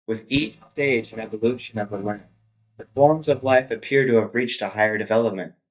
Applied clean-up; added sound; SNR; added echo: neural mask model DeepFilterNet 3.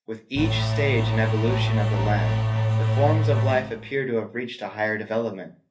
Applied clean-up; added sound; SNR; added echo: none; Engine / Domestic sounds, home sounds; -5 dB; reverberation time 0.3 s.